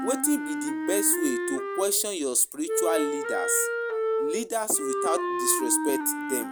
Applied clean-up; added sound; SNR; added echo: none; Wind instrument, woodwind instrument; 1 dB; none.